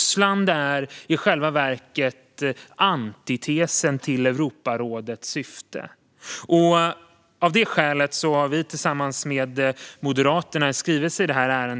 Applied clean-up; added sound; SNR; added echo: none; none; none; none.